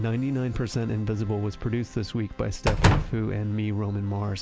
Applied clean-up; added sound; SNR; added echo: none; Slam; 0 dB; none.